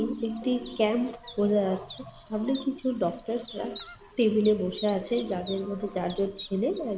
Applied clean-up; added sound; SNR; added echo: none; Chirp, tweet; 14 dB; none.